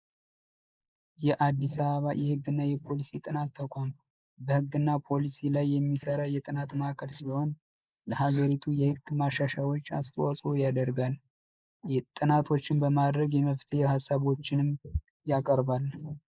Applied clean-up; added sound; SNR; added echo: neural mask model Resemble Enhance denoiser.